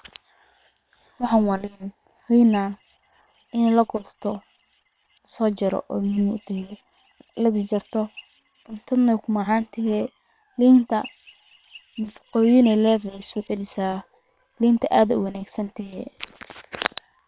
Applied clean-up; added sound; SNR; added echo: neural separator model SepFormer WHAM!.